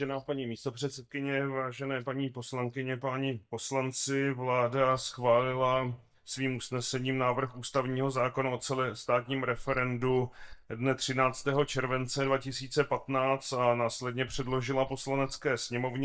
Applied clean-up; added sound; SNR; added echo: neural mask model DeepFilterNet 3.